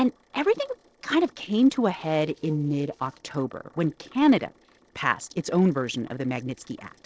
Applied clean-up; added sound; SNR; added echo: neural separator model SepFormer DNS4.